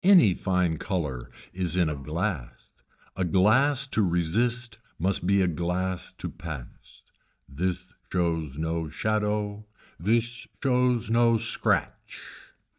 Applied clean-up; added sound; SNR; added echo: neural mask model DeepFilterNet 3.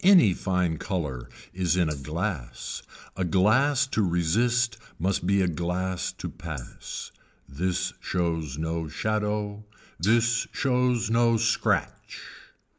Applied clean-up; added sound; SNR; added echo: neural mask model Resemble Enhance denoiser.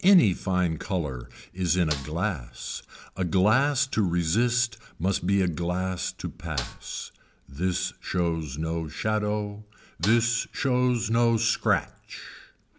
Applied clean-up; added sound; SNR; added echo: none; Snare drum; 15 dB; none.